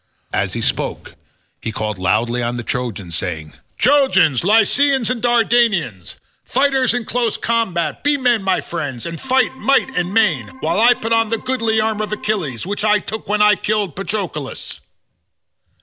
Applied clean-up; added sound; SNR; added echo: none; Organ; 17 dB; none.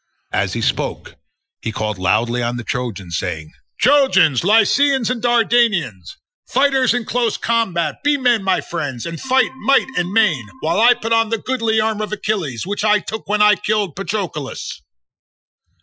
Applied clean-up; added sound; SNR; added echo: classical method Wiener filter.